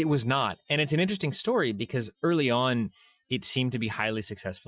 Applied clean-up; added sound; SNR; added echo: classical method Wiener filter.